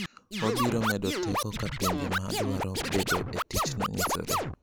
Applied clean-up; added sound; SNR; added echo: none; Scratching (performance technique); -1 dB; none.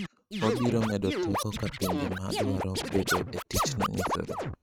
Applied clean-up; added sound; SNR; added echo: neural mask model RNNoise.